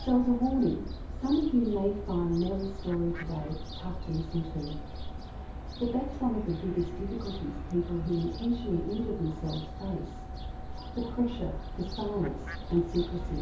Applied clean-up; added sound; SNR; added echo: none; Fowl; 6 dB; reverberation time 0.6 s.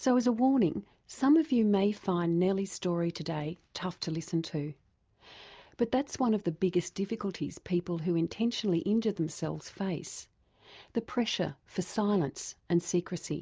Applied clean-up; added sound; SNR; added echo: none; none; none; none.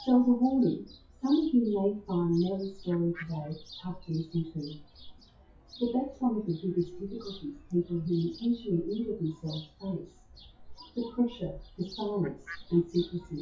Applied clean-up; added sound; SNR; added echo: classical method WPE with log-MMSE.